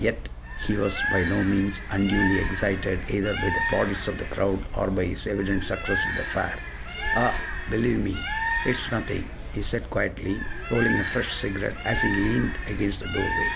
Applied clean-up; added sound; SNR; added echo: none; Bird; 4 dB; none.